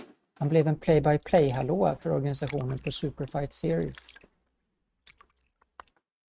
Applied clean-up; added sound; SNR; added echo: neural mask model RNNoise.